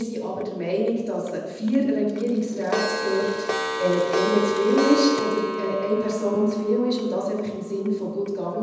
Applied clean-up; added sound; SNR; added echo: none; Clock; 6 dB; reverberation time 1.0 s.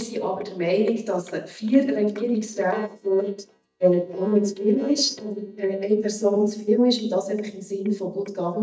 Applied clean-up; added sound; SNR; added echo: neural mask model DeepFilterNet 3.